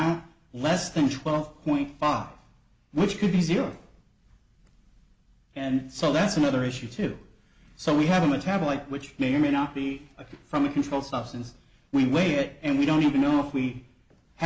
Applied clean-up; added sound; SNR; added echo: none; none; none; none.